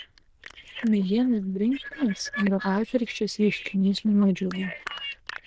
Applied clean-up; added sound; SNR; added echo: neural diffusion model UNIVERSE++.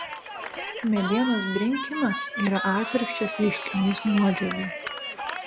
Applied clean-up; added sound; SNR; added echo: none; Cheering; 7 dB; none.